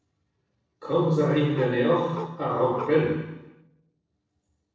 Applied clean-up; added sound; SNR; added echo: neural separator model SepFormer DNS4.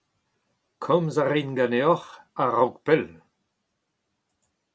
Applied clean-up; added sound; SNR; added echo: none; none; none; none.